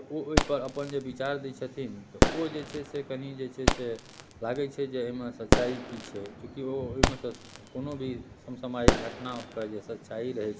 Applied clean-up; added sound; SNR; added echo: none; Fireworks; -4 dB; none.